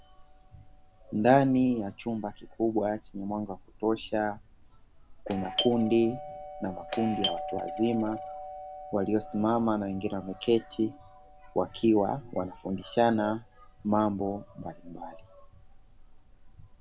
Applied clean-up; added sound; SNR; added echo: none; Doorbell; 12 dB; none.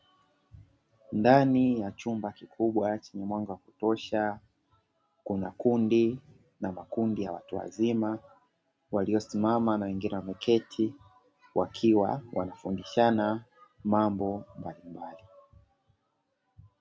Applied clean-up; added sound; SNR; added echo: none; none; none; none.